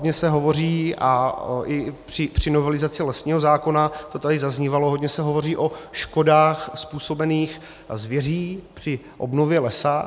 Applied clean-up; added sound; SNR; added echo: none; none; none; none.